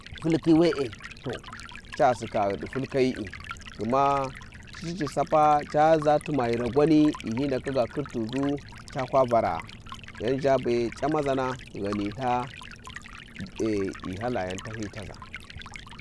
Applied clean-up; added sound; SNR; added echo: none; Stream; 15 dB; none.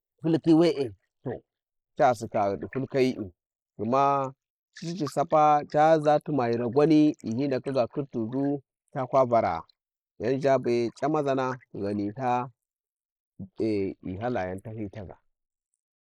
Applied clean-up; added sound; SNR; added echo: neural mask model Resemble Enhance denoiser.